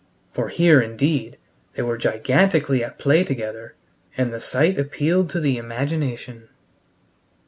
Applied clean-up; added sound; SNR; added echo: none; none; none; none.